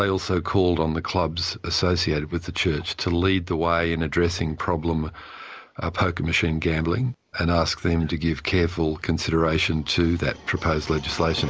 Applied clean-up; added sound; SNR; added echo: none; none; none; none.